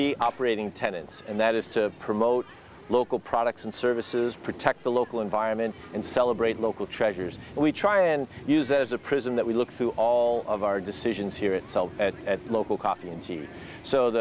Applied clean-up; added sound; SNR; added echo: none; none; none; none.